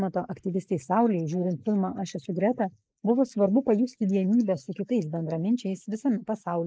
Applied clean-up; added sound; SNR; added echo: neural mask model Resemble Enhance denoiser.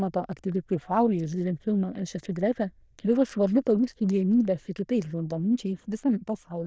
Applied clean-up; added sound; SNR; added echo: neural diffusion model UNIVERSE++.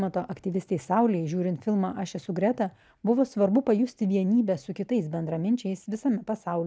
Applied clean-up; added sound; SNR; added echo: none; none; none; none.